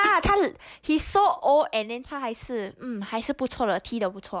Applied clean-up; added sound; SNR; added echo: neural mask model Resemble Enhance denoiser.